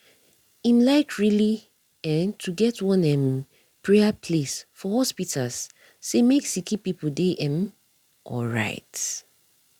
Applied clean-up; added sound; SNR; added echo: none; none; none; none.